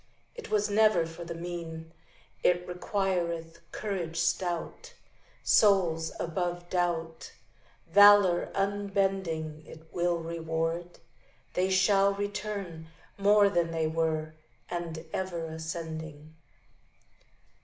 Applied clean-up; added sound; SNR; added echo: none; none; none; none.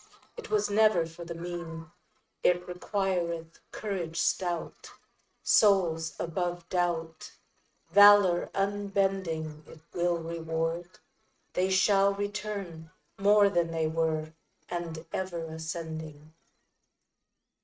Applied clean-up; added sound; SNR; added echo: neural mask model RNNoise.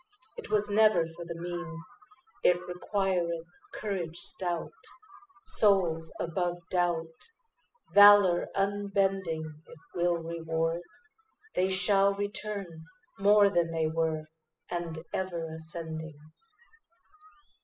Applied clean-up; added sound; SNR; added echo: classical method spectral subtraction.